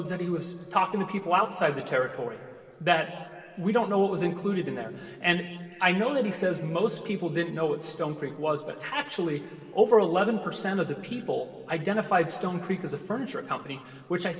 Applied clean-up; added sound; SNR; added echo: none; none; none; reverberation time 2.6 s.